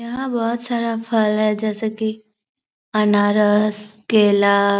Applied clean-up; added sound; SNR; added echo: none; none; none; none.